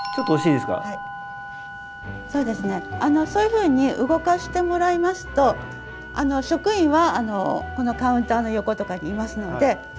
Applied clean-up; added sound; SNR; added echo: none; Organ; 17 dB; none.